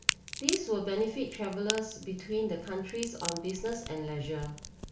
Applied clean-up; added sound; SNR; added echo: none; Crack; 5 dB; reverberation time 0.3 s.